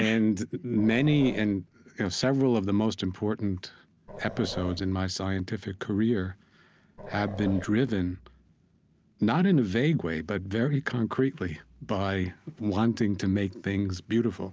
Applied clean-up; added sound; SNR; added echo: none; Growling; 14 dB; none.